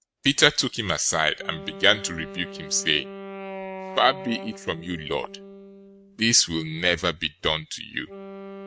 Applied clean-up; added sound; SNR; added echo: neural mask model RNNoise.